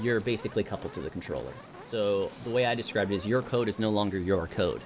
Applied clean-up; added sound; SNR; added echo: none; Fire; 17 dB; none.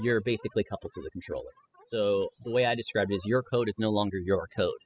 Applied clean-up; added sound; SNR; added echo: classical method spectral subtraction.